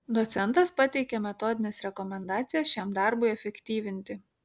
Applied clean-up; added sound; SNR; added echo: none; none; none; none.